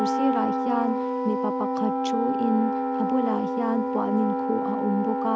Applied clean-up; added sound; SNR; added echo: none; Wind instrument, woodwind instrument + Wind instrument, woodwind instrument; -1 dB; none.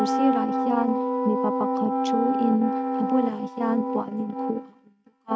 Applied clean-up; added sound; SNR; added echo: neural mask model RNNoise.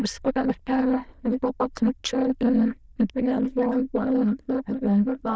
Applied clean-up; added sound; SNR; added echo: neural diffusion model UNIVERSE++.